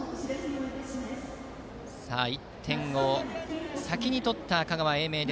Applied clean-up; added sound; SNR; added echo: none; none; none; none.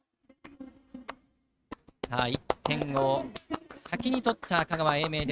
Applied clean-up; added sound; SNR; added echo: neural mask model RNNoise.